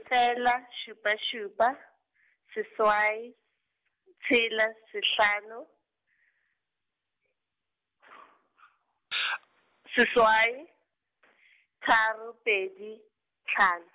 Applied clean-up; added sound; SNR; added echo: none; none; none; none.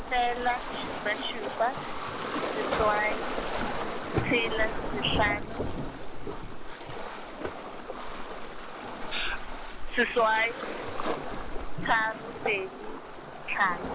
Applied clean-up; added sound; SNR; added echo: none; Waves, surf; 0 dB; none.